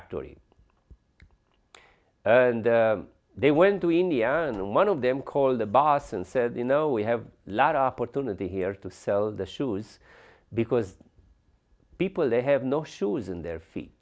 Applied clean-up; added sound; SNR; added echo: none; none; none; none.